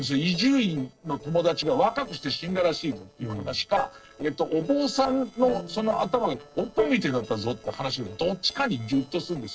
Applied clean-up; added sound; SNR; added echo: neural separator model SepFormer DNS4.